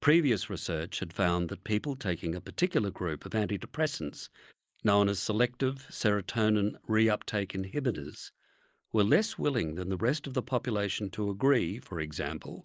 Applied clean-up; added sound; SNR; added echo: neural mask model Resemble Enhance denoiser.